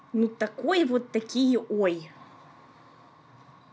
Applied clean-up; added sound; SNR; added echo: none; none; none; none.